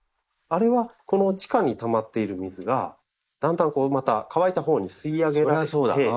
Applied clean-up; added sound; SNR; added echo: neural mask model Resemble Enhance denoiser.